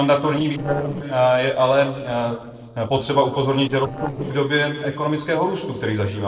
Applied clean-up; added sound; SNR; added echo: neural separator model SepFormer DNS4.